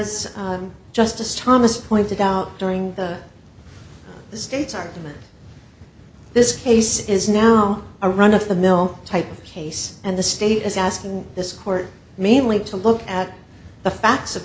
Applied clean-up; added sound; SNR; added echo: none; none; none; none.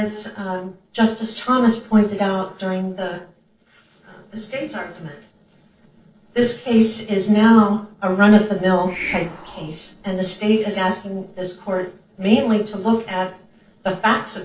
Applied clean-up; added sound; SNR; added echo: neural separator model SepFormer DNS4.